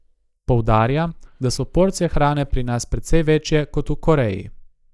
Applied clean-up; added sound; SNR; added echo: neural mask model DeepFilterNet 3.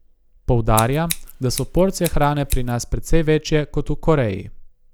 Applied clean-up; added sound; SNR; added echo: none; Scissors; 13 dB; none.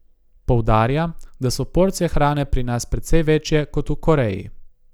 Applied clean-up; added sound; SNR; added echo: none; none; none; none.